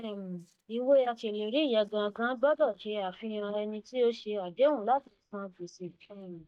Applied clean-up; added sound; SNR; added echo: neural mask model DeepFilterNet 3.